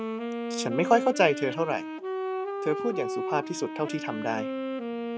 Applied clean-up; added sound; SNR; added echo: none; Wind instrument, woodwind instrument; 4 dB; none.